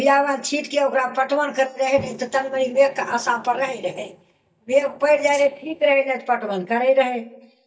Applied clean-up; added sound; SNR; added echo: neural mask model DeepFilterNet 3.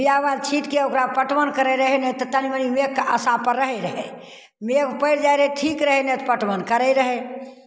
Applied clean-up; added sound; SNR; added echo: none; none; none; none.